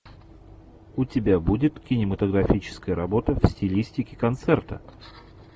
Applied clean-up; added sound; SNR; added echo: none; none; none; none.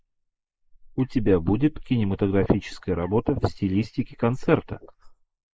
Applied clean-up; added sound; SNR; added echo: neural mask model Resemble Enhance denoiser.